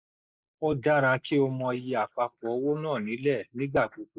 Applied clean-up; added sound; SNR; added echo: neural mask model Resemble Enhance denoiser.